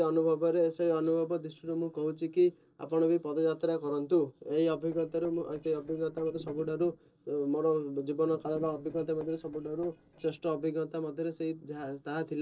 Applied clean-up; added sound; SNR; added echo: neural separator model SepFormer DNS4.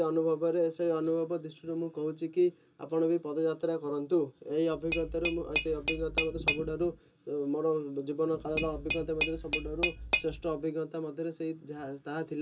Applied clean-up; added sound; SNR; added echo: none; Tap / Glass; 2 dB; reverberation time 0.2 s.